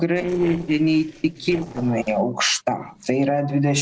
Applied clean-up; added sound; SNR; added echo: neural separator model SepFormer DNS4.